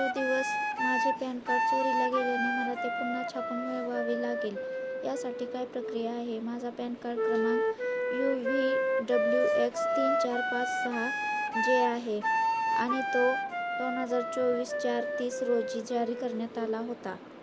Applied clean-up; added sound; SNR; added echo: none; Wind instrument, woodwind instrument; -2 dB; none.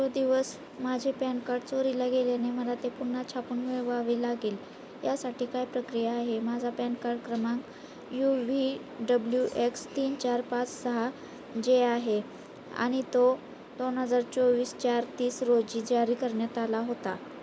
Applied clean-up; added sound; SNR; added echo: none; none; none; none.